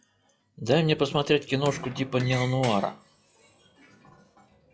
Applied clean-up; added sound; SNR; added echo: classical method log-MMSE.